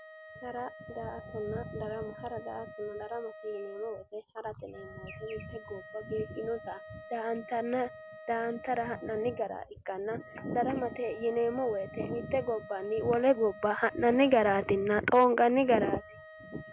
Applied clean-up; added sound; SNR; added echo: none; Wind instrument, woodwind instrument; 18 dB; none.